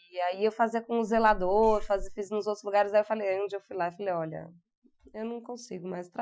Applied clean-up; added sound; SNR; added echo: classical method Wiener filter.